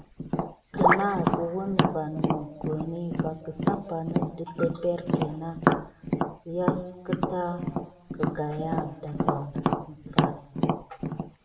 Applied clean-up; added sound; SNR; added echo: none; Tap; -2 dB; reverberation time 1.4 s.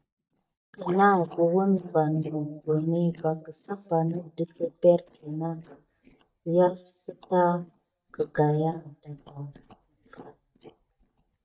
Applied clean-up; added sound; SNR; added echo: neural mask model DeepFilterNet 3.